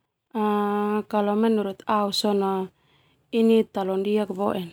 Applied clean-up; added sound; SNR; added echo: none; none; none; none.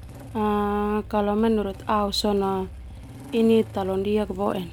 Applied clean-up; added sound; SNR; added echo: none; Engine starting / Motorcycle; 15 dB; none.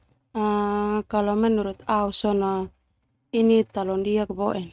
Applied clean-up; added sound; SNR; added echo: neural mask model RNNoise.